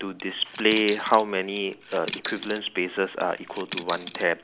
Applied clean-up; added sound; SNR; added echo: none; Coin (dropping); 13 dB; none.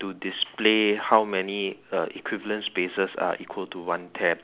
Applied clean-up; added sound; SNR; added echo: none; none; none; none.